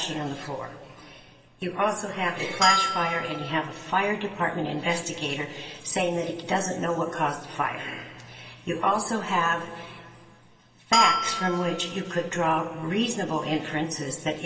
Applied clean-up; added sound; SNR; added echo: none; Bell; 1 dB; reverberation time 2.2 s.